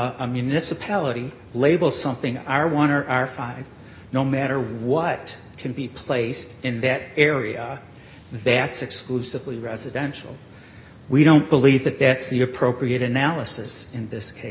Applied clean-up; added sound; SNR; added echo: none; none; none; none.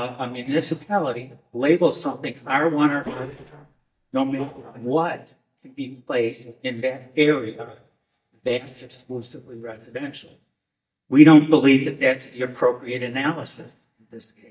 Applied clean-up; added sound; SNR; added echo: neural mask model DeepFilterNet 3.